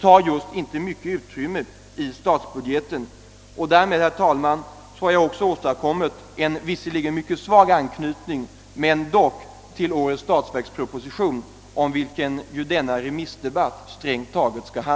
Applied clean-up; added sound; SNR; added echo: none; none; none; none.